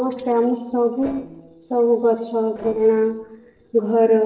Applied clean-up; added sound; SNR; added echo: neural separator model SepFormer DNS4.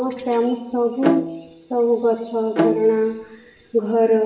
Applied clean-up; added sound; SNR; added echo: none; Bowed string instrument; 5 dB; reverberation time 0.8 s.